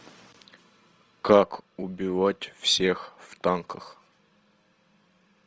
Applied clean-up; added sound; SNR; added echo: none; none; none; none.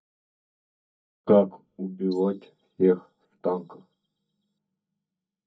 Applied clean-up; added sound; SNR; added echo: neural mask model DeepFilterNet 3.